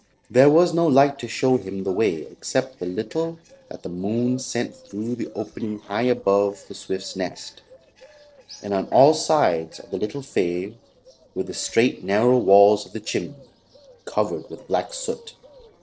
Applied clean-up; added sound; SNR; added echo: neural separator model SepFormer DNS4.